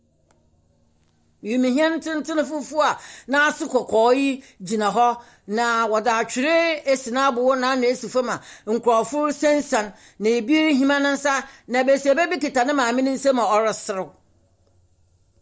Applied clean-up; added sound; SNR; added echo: none; none; none; none.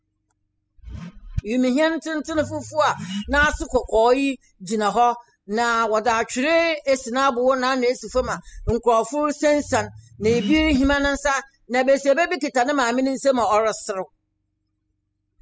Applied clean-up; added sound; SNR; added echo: classical method spectral subtraction.